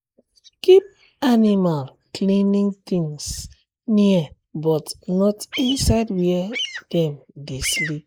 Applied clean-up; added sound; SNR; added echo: neural mask model Resemble Enhance denoiser.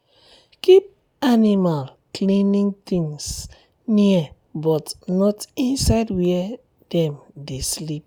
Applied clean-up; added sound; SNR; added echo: none; none; none; none.